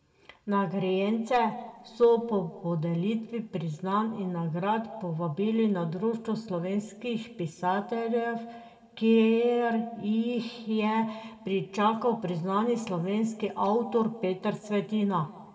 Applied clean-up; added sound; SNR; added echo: none; none; none; reverberation time 1.4 s.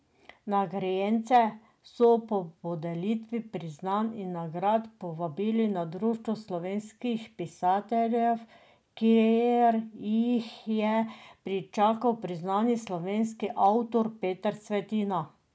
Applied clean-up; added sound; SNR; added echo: none; none; none; none.